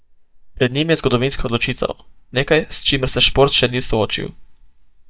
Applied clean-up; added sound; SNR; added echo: neural mask model DeepFilterNet 3.